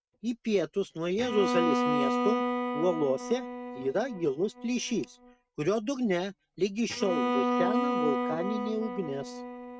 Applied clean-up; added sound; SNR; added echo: neural mask model RNNoise.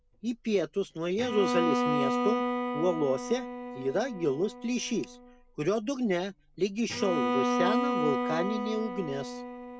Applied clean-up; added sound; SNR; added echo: none; Bowed string instrument; 2 dB; none.